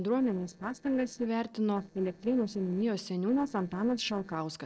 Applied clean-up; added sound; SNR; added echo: neural separator model SepFormer DNS4.